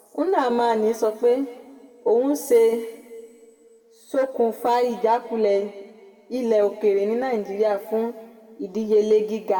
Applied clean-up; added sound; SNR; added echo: none; none; none; reverberation time 1.9 s.